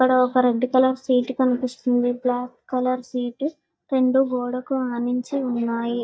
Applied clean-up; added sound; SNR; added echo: neural mask model DeepFilterNet 3.